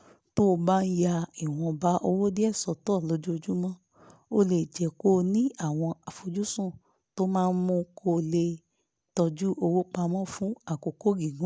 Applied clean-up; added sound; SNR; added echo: none; none; none; none.